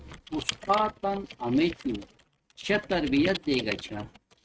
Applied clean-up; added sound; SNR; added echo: neural mask model RNNoise.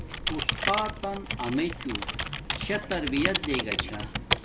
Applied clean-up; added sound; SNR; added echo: none; Computer keyboard; -1 dB; none.